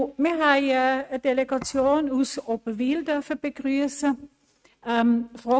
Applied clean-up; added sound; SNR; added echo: neural mask model RNNoise.